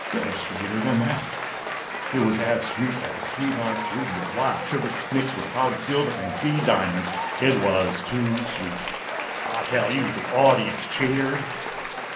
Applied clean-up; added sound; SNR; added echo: none; Applause / Cheering; 5 dB; reverberation time 0.6 s.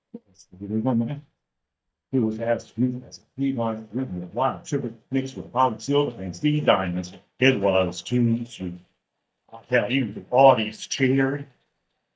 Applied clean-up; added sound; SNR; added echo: neural mask model DeepFilterNet 3.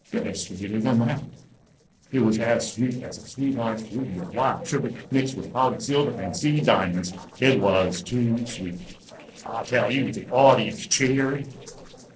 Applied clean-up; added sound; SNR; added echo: neural separator model SepFormer DNS4.